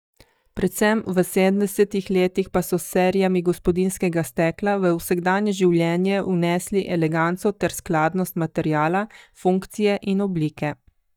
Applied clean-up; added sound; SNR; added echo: neural mask model DeepFilterNet 3.